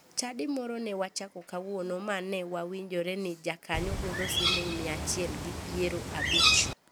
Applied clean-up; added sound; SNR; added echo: none; Bird; -4 dB; none.